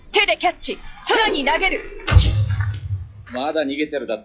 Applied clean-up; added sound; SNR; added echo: classical method log-MMSE.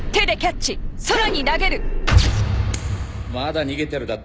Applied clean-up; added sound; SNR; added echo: none; none; none; none.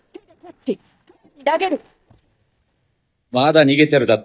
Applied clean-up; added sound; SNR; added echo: neural mask model DeepFilterNet 3.